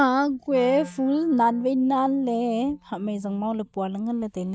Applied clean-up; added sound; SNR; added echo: neural mask model DeepFilterNet 3.